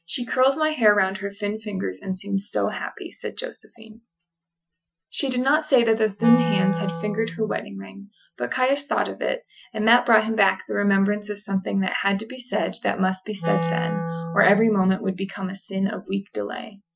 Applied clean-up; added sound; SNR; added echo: classical method Wiener filter.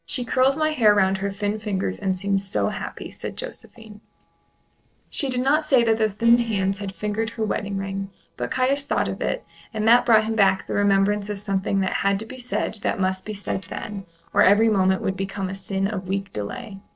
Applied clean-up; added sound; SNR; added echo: neural separator model SepFormer DNS4.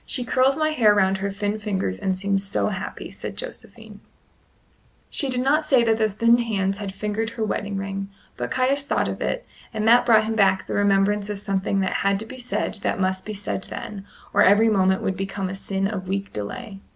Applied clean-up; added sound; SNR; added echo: none; none; none; none.